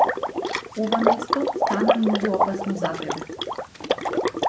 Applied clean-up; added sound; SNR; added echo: none; Water / Liquid; -4 dB; none.